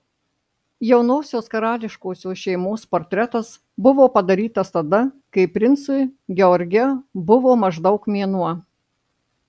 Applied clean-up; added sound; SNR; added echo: none; none; none; none.